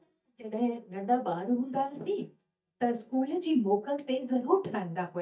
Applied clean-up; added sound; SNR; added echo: neural mask model DeepFilterNet 3.